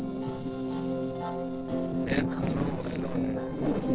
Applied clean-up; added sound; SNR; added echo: neural separator model SepFormer DNS4.